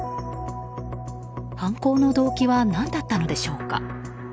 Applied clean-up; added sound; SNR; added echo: none; none; none; none.